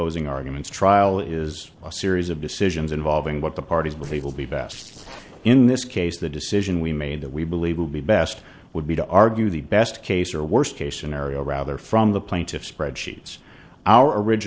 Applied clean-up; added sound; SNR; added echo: neural separator model SepFormer DNS4.